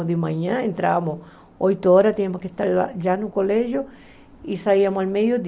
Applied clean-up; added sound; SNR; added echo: none; none; none; none.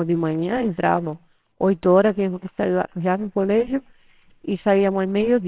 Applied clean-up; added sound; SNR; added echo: neural separator model SepFormer WHAMR!.